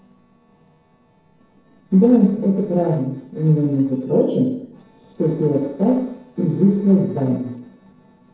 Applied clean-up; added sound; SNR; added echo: neural separator model SepFormer DNS4.